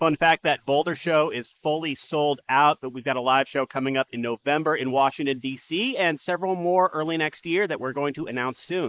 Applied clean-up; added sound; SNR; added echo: neural mask model Resemble Enhance denoiser.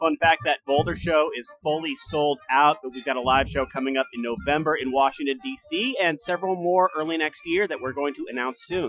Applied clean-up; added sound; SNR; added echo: classical method Wiener filter.